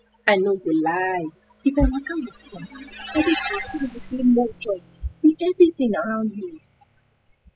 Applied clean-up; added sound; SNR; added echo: classical method spectral subtraction.